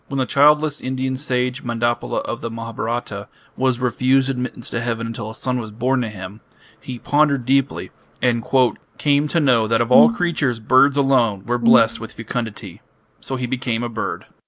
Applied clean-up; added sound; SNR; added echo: none; Brass instrument; 0 dB; none.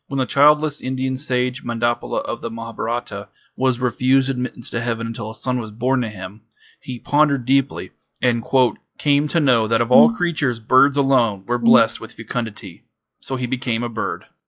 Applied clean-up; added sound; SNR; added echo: classical method log-MMSE.